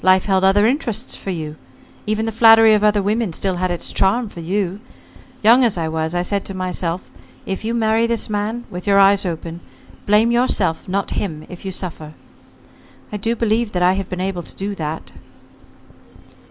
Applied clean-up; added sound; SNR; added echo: none; none; none; none.